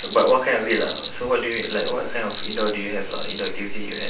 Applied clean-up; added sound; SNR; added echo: none; Cricket; 12 dB; reverberation time 0.3 s.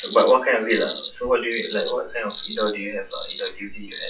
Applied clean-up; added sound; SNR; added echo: classical method WPE with log-MMSE.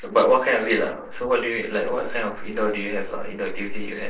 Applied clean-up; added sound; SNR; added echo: neural separator model SepFormer DNS4.